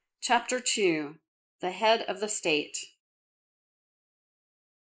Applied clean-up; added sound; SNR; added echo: neural mask model Resemble Enhance denoiser.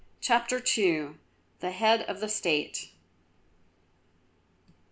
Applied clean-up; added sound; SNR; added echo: none; none; none; none.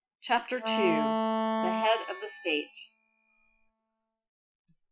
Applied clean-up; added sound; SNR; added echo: classical method Wiener filter.